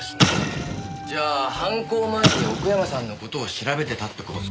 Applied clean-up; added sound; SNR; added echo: none; Explosion; 0 dB; none.